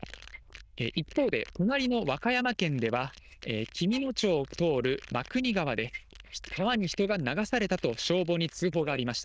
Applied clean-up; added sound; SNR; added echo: neural diffusion model UNIVERSE++.